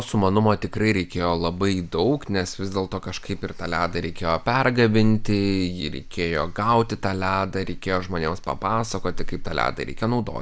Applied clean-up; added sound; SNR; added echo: none; none; none; none.